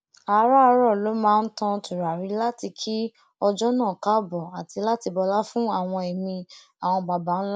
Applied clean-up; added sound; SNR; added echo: none; none; none; none.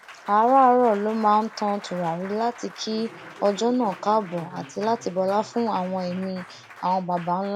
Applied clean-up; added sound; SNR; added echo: none; Applause; 19 dB; none.